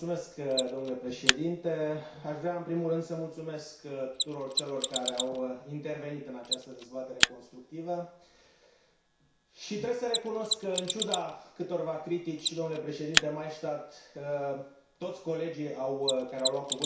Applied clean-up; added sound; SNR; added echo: none; Mechanisms; 2 dB; reverberation time 0.6 s.